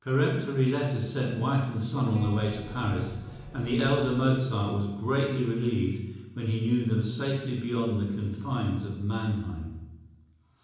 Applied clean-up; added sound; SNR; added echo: none; Keyboard (musical); 16 dB; reverberation time 1.0 s.